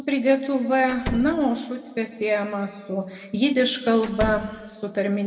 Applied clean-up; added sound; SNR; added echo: none; Slam; 9 dB; reverberation time 1.6 s.